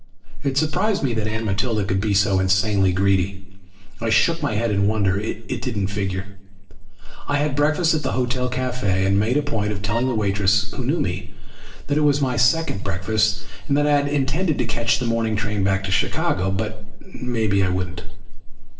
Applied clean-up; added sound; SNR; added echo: neural separator model SepFormer DNS4.